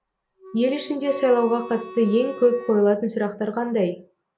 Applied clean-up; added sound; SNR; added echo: none; Wind instrument, woodwind instrument; 17 dB; none.